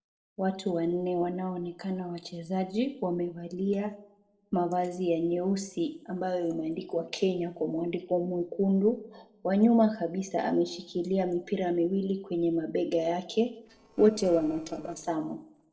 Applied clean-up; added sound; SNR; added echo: neural separator model SepFormer DNS4.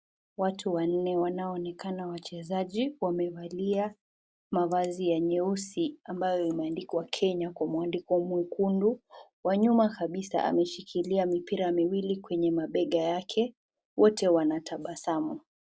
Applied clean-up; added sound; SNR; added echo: none; none; none; none.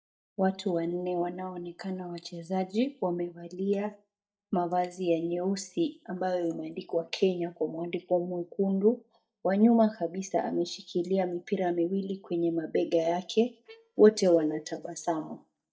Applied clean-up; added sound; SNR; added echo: neural mask model DeepFilterNet 3.